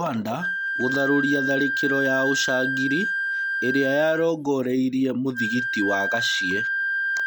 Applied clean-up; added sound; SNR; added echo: none; Wind instrument, woodwind instrument; 1 dB; none.